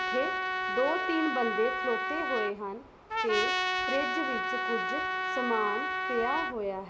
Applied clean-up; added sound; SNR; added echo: none; Trumpet; -1 dB; none.